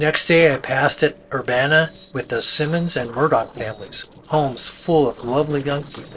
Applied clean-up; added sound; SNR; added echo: neural separator model SepFormer DNS4.